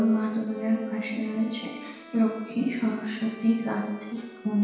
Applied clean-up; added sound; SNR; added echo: none; Bowed string instrument; 17 dB; reverberation time 1.2 s.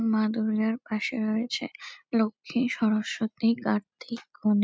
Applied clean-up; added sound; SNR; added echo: none; none; none; none.